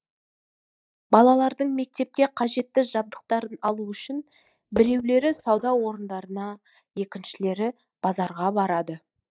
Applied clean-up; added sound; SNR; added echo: neural mask model DeepFilterNet 3.